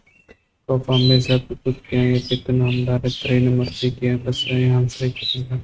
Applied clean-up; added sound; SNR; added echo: neural mask model RNNoise.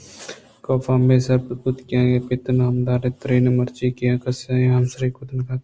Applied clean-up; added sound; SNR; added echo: none; none; none; none.